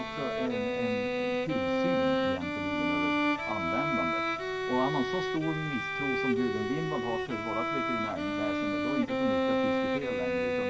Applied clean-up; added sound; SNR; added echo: none; Bowed string instrument; -5 dB; reverberation time 2.7 s.